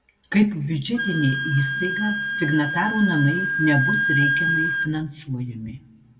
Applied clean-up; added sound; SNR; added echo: none; Wind instrument, woodwind instrument; 2 dB; reverberation time 1.1 s.